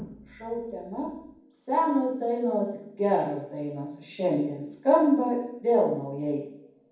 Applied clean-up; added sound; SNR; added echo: none; none; none; reverberation time 1.2 s.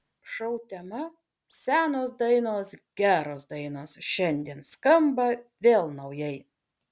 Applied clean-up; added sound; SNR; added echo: none; none; none; none.